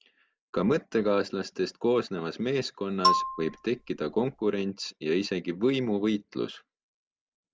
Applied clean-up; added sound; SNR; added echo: none; Marimba, xylophone; 0 dB; none.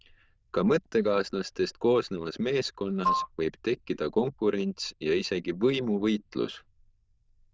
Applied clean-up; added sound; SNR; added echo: neural diffusion model UNIVERSE++.